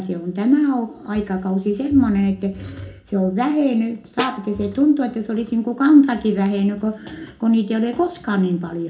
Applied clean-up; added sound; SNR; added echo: none; Snare drum; 14 dB; reverberation time 0.3 s.